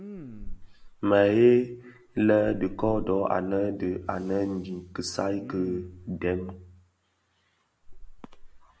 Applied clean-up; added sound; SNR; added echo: none; Respiratory sounds; 16 dB; none.